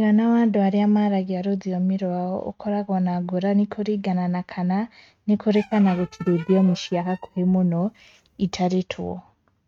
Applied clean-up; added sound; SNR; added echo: neural mask model RNNoise.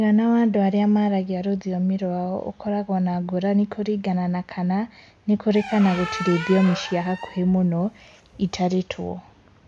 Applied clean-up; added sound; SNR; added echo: none; Squeak; 12 dB; none.